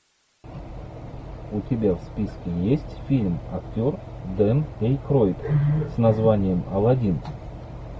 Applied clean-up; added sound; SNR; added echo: none; none; none; none.